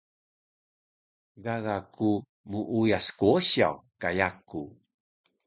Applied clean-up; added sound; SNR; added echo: none; none; none; none.